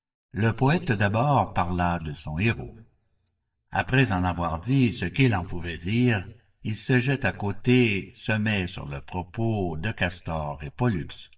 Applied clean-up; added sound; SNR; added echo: neural mask model DeepFilterNet 3.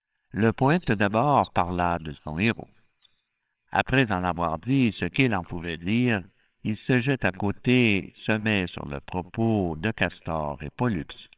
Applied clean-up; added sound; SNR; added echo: neural separator model SepFormer WHAMR!.